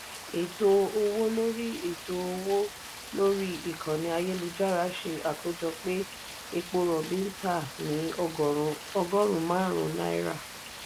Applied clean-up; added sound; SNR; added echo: none; Rain; 13 dB; none.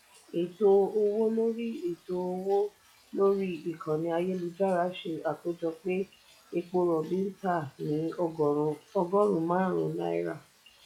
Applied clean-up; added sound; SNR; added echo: classical method log-MMSE.